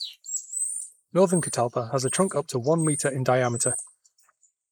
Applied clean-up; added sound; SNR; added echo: neural mask model Resemble Enhance denoiser.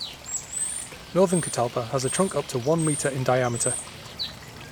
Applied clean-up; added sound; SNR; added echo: none; Water / Bird; 8 dB; none.